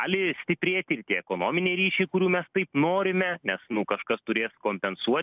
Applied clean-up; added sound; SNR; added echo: none; none; none; none.